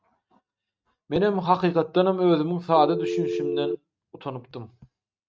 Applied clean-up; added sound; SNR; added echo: neural mask model RNNoise.